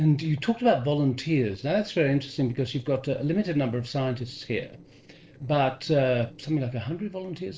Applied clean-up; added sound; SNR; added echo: neural separator model SepFormer DNS4.